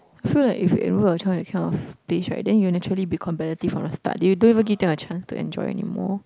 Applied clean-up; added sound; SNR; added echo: none; none; none; none.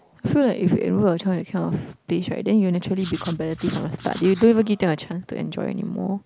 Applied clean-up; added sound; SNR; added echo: none; Writing; 18 dB; none.